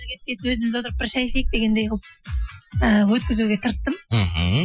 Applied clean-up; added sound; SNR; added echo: classical method Wiener filter.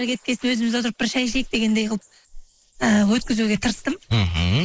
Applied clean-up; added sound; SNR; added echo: neural mask model Resemble Enhance denoiser.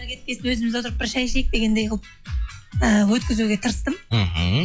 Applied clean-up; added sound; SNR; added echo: classical method log-MMSE.